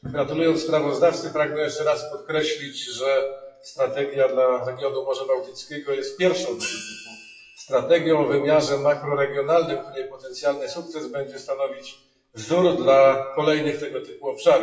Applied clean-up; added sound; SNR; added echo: classical method WPE with log-MMSE.